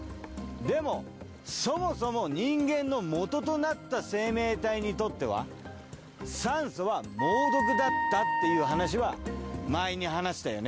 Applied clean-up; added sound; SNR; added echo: none; Wind instrument, woodwind instrument; -2 dB; none.